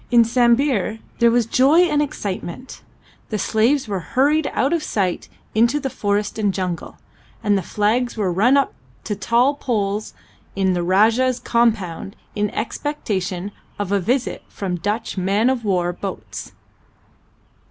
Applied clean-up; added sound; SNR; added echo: none; none; none; none.